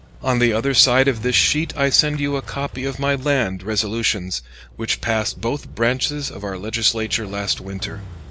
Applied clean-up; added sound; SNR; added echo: none; Motorcycle; 18 dB; none.